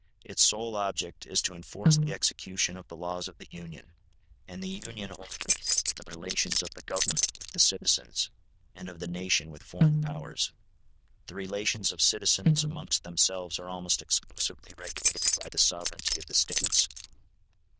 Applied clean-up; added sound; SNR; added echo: neural diffusion model UNIVERSE++.